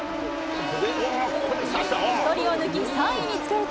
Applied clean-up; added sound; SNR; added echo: none; Livestock, farm animals, working animals; 11 dB; none.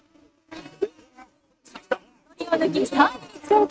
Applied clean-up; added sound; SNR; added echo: neural mask model RNNoise.